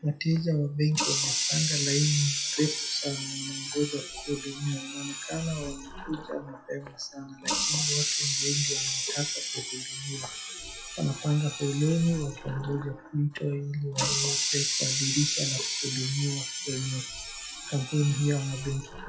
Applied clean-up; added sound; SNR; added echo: classical method WPE with log-MMSE.